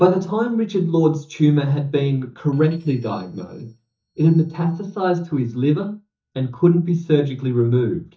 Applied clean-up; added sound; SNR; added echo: neural mask model DeepFilterNet 3.